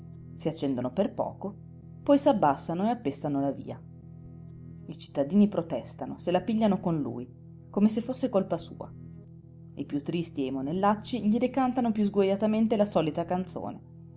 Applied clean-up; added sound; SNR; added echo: none; Guitar; 17 dB; none.